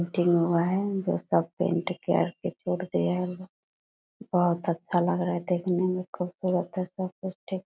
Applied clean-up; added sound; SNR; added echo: none; none; none; none.